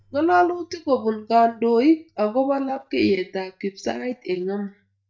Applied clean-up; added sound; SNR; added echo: neural mask model DeepFilterNet 3.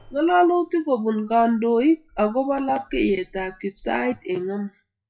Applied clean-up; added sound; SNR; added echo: classical method WPE with log-MMSE.